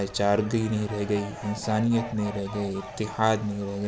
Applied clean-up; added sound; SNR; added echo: none; Fowl; 14 dB; none.